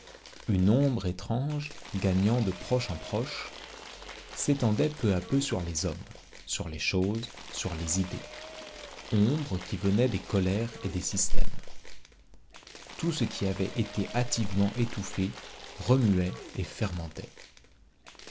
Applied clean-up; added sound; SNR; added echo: none; Applause / Crowd / Cheering; 19 dB; none.